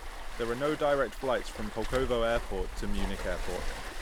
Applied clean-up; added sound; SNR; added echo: none; Waves, surf; 2 dB; none.